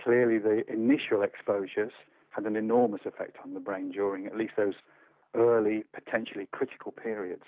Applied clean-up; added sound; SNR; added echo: none; none; none; none.